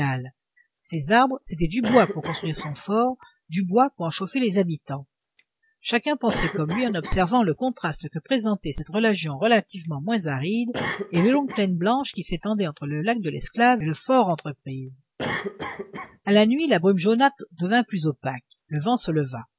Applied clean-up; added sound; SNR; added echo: none; Cough; 14 dB; none.